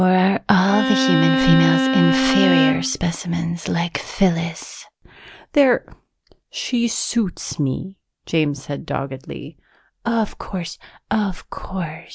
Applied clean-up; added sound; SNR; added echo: none; Bowed string instrument; -2 dB; none.